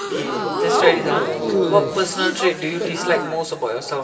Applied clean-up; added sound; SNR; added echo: none; Crowd / Gasp; 0 dB; reverberation time 1.9 s.